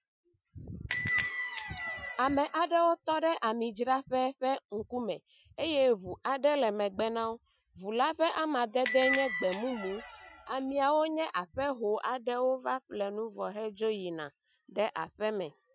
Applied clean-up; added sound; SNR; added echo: classical method Wiener filter.